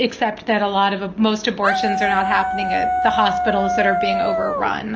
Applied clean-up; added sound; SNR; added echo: none; Dog; 0 dB; none.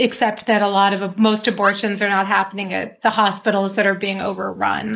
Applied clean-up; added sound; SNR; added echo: neural mask model Resemble Enhance denoiser.